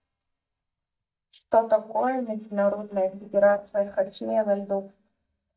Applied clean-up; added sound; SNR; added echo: neural mask model DeepFilterNet 3.